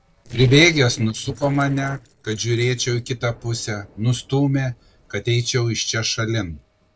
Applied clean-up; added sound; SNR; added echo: neural separator model SepFormer DNS4.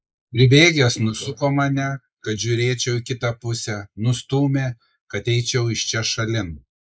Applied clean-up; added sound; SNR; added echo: neural mask model Resemble Enhance denoiser.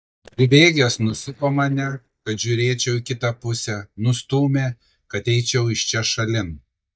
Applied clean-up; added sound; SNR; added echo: neural mask model DeepFilterNet 3.